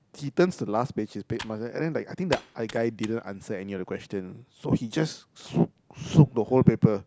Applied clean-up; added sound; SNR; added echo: none; Computer keyboard; 16 dB; none.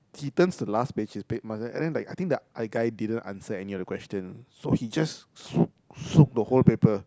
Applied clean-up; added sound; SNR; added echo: none; none; none; none.